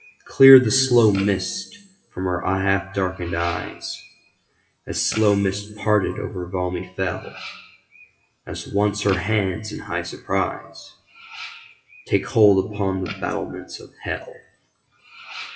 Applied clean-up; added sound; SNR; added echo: classical method WPE with log-MMSE.